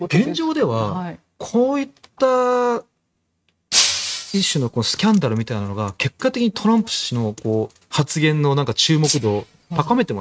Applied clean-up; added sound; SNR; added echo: neural mask model RNNoise.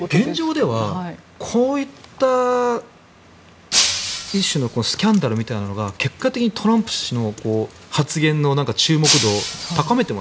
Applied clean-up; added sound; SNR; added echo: none; Shatter; 2 dB; none.